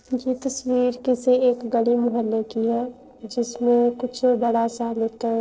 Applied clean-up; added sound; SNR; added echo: neural separator model SepFormer DNS4.